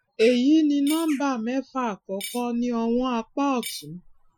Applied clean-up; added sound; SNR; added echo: classical method Wiener filter.